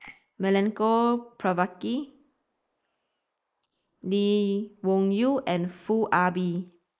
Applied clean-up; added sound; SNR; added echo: neural mask model Resemble Enhance denoiser.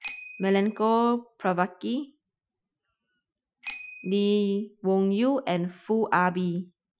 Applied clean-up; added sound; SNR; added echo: classical method Wiener filter.